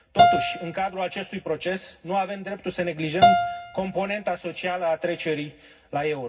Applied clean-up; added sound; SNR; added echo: none; Piano; -2 dB; reverberation time 0.4 s.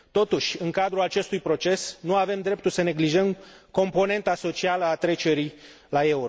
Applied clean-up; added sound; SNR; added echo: none; none; none; none.